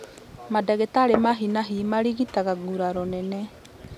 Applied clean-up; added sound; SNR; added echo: none; Glass; 13 dB; none.